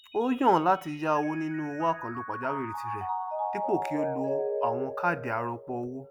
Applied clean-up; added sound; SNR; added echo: none; Mallet percussion; 5 dB; none.